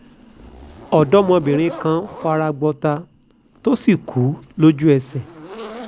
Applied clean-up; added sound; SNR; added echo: none; Zipper (clothing); 18 dB; none.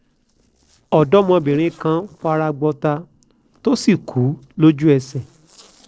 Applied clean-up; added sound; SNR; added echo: neural separator model SepFormer DNS4.